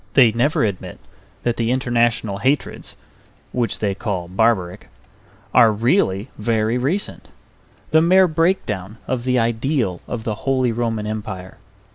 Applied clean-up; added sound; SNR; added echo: none; none; none; none.